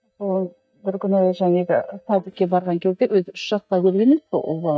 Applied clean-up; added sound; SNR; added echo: neural mask model DeepFilterNet 3.